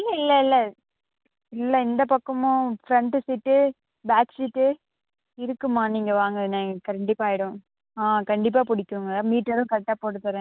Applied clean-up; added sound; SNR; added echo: none; none; none; none.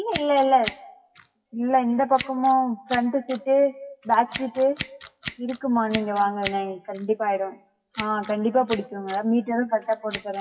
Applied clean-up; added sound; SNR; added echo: classical method WPE with log-MMSE.